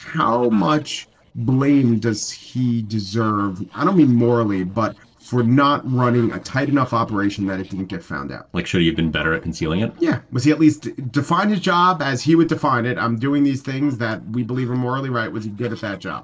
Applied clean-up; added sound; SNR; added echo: neural separator model SepFormer DNS4.